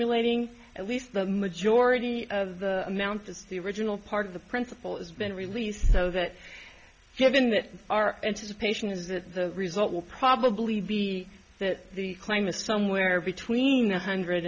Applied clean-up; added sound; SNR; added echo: none; none; none; none.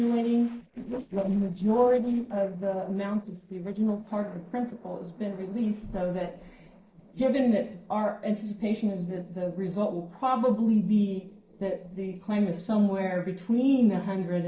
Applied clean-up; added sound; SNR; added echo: neural separator model SepFormer DNS4.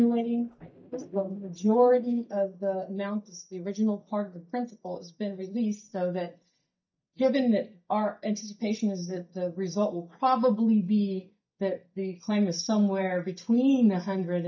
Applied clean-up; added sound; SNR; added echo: neural mask model DeepFilterNet 3.